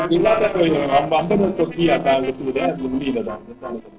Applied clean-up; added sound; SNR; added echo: neural separator model SepFormer DNS4.